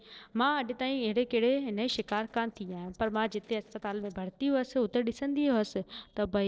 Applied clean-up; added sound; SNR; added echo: neural separator model SepFormer DNS4.